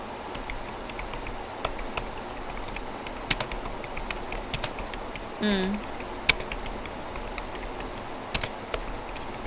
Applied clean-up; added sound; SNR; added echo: none; Typing; -1 dB; none.